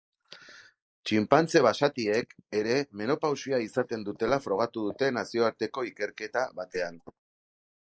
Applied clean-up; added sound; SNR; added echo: neural mask model Resemble Enhance denoiser.